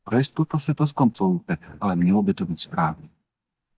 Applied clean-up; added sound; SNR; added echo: neural mask model DeepFilterNet 3.